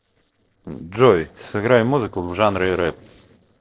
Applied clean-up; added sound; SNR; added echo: neural separator model SepFormer DNS4.